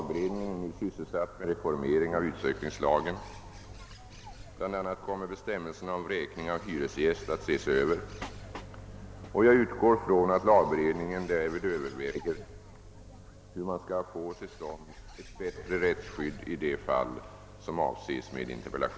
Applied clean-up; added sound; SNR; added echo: none; Train + Bird; 19 dB; none.